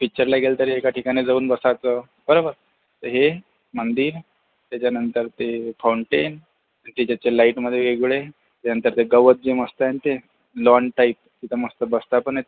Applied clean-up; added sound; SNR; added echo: none; none; none; none.